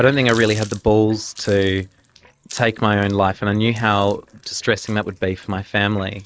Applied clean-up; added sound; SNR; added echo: neural mask model RNNoise.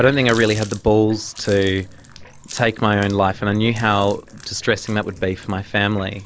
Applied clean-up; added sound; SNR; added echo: none; Water tap, faucet; 19 dB; none.